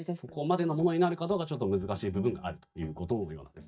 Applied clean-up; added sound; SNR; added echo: neural mask model DeepFilterNet 3.